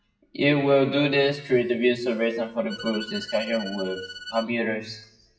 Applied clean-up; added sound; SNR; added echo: classical method WPE with log-MMSE.